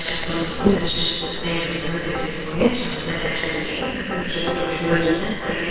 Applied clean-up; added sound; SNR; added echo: neural separator model SepFormer WHAMR!.